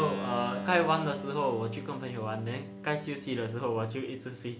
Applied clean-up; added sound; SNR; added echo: none; Keyboard (musical); 9 dB; none.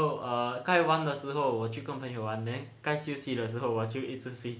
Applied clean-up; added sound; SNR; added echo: none; none; none; none.